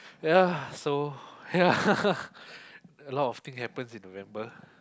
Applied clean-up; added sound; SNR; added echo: none; none; none; none.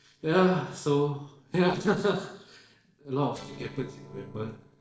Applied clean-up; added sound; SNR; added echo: neural separator model SepFormer DNS4.